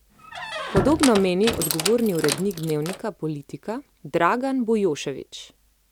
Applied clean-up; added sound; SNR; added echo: none; Squeak; 5 dB; none.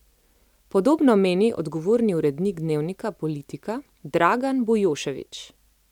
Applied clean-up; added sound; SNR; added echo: none; none; none; none.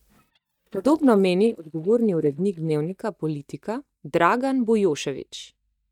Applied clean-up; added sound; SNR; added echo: neural mask model DeepFilterNet 3.